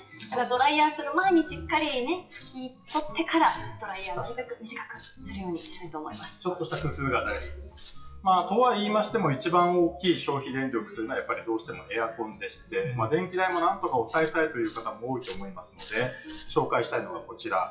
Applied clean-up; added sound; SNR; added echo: classical method WPE with log-MMSE.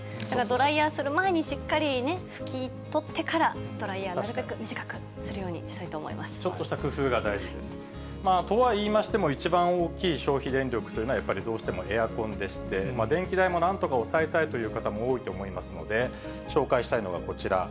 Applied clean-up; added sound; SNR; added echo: none; none; none; none.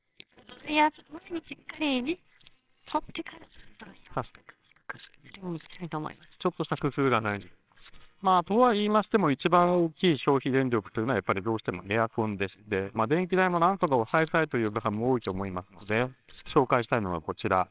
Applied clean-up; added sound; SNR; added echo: neural separator model SepFormer WHAMR!.